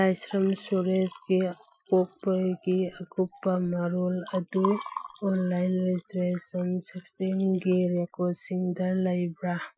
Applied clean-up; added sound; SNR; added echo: classical method Wiener filter.